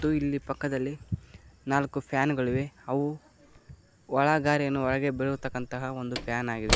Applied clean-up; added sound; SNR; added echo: none; Slam / Wood; 10 dB; none.